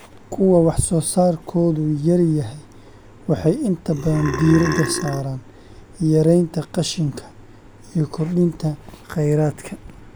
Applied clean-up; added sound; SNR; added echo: none; Burping, eructation; 6 dB; none.